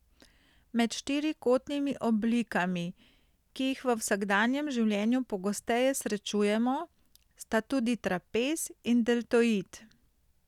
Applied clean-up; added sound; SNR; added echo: none; none; none; none.